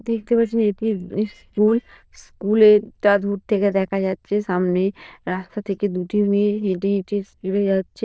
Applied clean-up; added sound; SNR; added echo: neural diffusion model UNIVERSE++.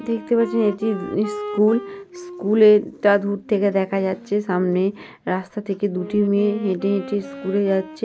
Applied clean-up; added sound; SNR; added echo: none; Wind instrument, woodwind instrument; 15 dB; none.